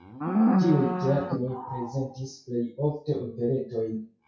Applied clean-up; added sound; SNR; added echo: classical method WPE with log-MMSE.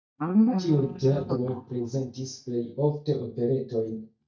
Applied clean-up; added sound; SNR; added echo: neural mask model DeepFilterNet 3.